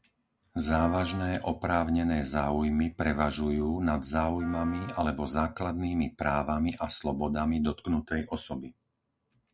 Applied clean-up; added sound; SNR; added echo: none; Wind instrument, woodwind instrument; 18 dB; none.